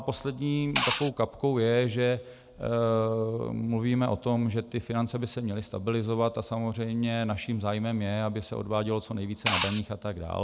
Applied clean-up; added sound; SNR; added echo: none; Liquid; 0 dB; none.